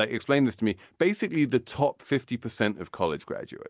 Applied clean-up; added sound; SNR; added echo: none; none; none; none.